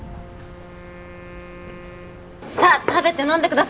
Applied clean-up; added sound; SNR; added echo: none; Wind instrument, woodwind instrument + Stream / Chirp, tweet / Wind; 19 dB; none.